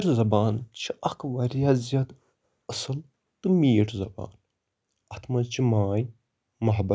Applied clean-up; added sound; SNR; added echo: none; none; none; none.